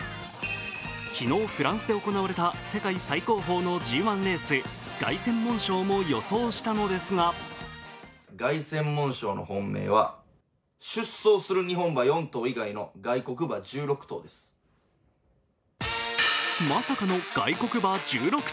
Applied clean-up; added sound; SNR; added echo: none; none; none; none.